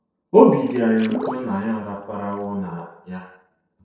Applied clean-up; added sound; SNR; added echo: neural separator model SepFormer DNS4.